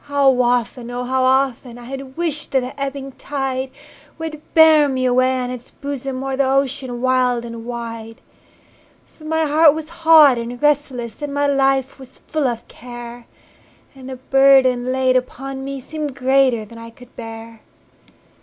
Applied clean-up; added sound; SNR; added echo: none; none; none; none.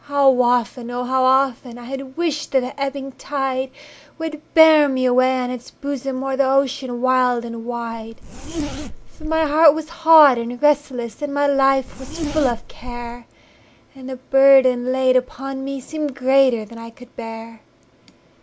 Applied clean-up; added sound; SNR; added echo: none; Zipper (clothing); 9 dB; none.